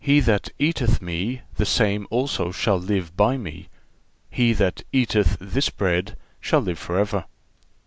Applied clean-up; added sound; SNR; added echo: none; none; none; none.